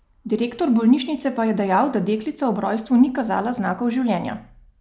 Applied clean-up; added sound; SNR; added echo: none; none; none; none.